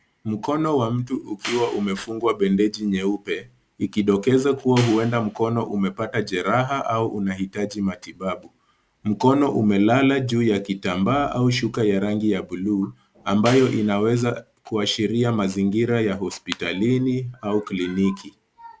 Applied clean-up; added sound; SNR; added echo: none; Clapping; 13 dB; none.